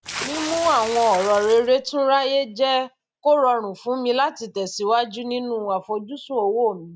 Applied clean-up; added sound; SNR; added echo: none; Water / Splash, splatter; 11 dB; none.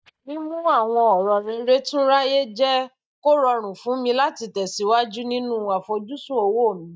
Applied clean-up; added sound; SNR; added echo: neural mask model DeepFilterNet 3.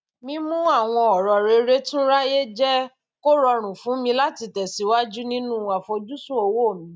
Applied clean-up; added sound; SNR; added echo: none; none; none; none.